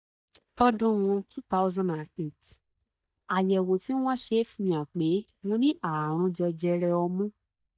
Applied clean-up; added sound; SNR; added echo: neural mask model DeepFilterNet 3.